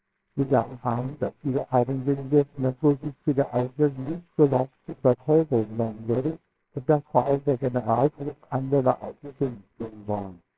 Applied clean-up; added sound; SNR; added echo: neural separator model SepFormer WHAMR!.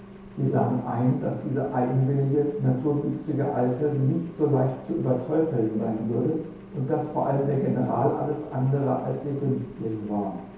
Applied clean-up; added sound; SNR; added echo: none; Engine; 18 dB; reverberation time 2.2 s.